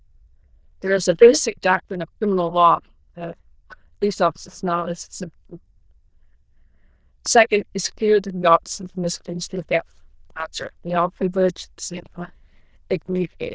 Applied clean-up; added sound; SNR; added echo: neural diffusion model UNIVERSE++.